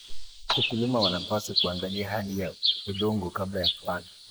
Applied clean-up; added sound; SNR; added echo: neural mask model Resemble Enhance denoiser.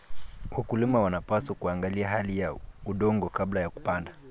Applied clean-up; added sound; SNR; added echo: none; none; none; none.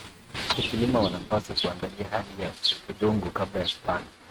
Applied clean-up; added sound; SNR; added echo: neural mask model RNNoise.